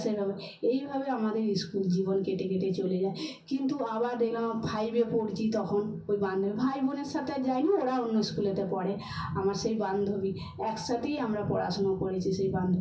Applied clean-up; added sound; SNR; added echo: none; none; none; reverberation time 0.3 s.